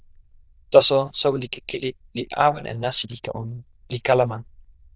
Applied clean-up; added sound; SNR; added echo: neural diffusion model UNIVERSE++.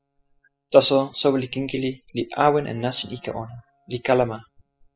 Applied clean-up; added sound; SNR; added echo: classical method spectral subtraction.